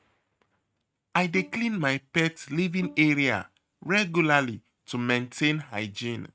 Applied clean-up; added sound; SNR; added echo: neural mask model RNNoise.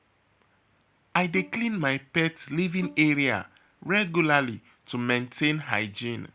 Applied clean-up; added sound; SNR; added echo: none; Bowed string instrument; 19 dB; none.